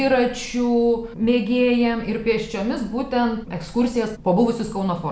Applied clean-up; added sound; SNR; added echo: none; none; none; none.